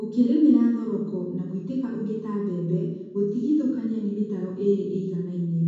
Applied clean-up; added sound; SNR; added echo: none; none; none; reverberation time 1.1 s.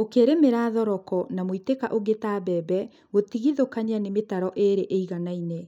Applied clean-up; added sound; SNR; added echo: none; none; none; none.